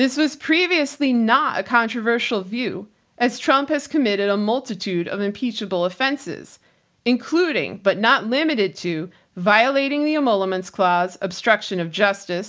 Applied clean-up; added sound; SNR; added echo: none; none; none; none.